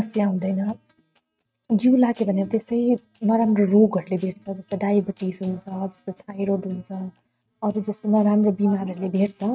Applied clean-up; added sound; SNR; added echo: neural mask model RNNoise.